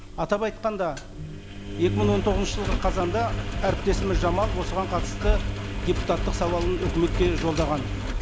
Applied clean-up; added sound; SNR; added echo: none; Engine; 1 dB; none.